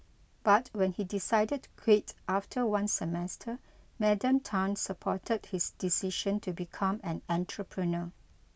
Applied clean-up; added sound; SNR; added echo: none; none; none; none.